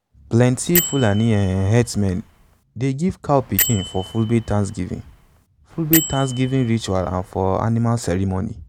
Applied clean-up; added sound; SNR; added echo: none; Bell; 8 dB; none.